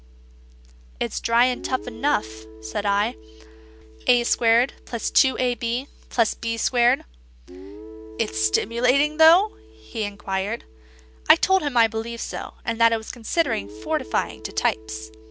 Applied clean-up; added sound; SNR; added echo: none; Guitar; 19 dB; none.